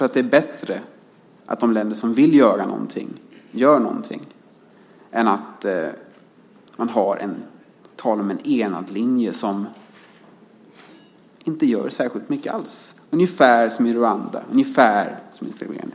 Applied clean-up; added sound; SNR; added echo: none; none; none; none.